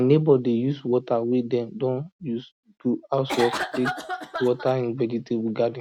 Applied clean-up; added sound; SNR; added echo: none; Cough; 6 dB; none.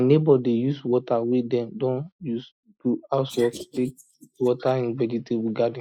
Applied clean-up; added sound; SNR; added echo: neural mask model Resemble Enhance denoiser.